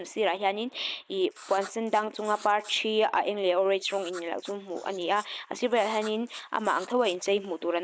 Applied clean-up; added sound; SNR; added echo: neural mask model Resemble Enhance denoiser.